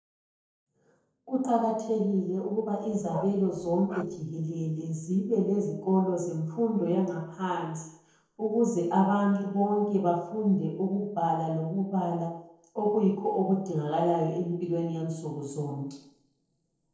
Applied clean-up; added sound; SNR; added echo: neural separator model SepFormer DNS4.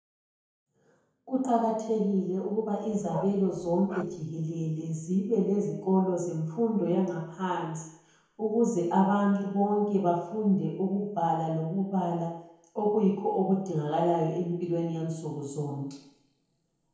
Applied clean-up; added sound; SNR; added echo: none; Bark; 14 dB; reverberation time 0.9 s.